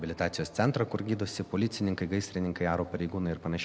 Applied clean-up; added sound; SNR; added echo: none; none; none; none.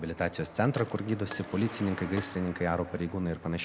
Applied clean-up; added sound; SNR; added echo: none; Truck + Glass; 14 dB; none.